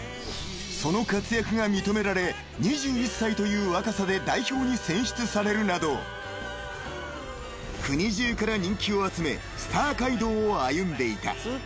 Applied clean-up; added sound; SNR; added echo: none; none; none; none.